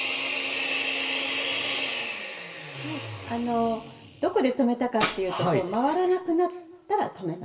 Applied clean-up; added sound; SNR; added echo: none; Tambourine; 8 dB; reverberation time 0.8 s.